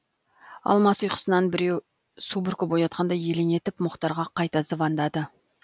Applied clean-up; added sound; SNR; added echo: none; none; none; none.